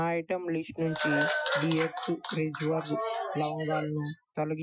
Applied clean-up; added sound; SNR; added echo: classical method Wiener filter.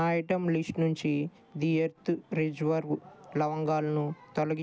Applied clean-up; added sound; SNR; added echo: none; none; none; none.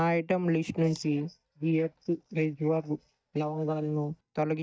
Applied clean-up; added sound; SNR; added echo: neural mask model DeepFilterNet 3.